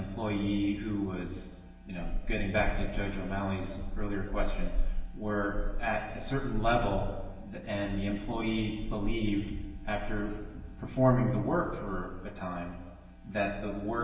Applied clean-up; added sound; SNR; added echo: none; none; none; reverberation time 1.2 s.